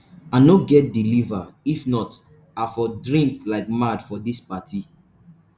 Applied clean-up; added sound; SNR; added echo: none; none; none; none.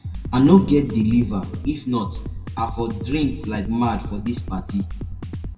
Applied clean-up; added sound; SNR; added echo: none; Drum kit; 8 dB; reverberation time 1.4 s.